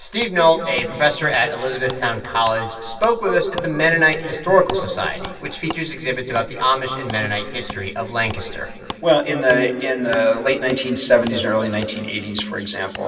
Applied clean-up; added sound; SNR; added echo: none; Wood; 18 dB; reverberation time 2.6 s.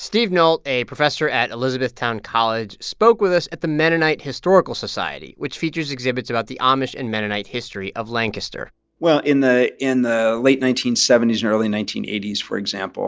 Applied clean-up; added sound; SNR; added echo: none; none; none; none.